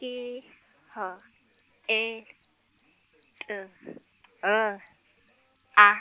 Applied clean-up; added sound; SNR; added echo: none; none; none; none.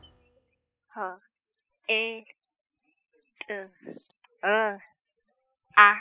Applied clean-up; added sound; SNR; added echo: classical method spectral subtraction.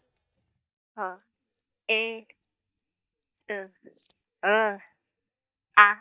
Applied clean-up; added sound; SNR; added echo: neural mask model DeepFilterNet 3.